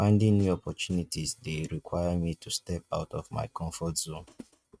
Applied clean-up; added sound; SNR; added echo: neural mask model RNNoise.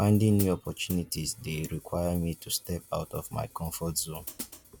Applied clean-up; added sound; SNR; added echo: none; Hi-hat; 17 dB; none.